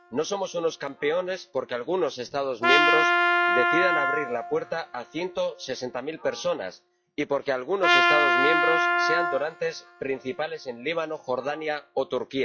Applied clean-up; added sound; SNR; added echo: classical method log-MMSE.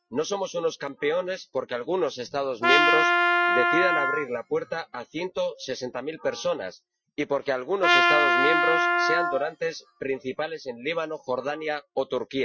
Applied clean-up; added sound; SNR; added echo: classical method Wiener filter.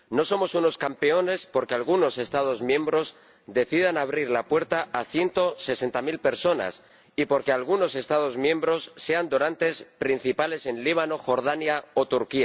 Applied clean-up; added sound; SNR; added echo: none; none; none; none.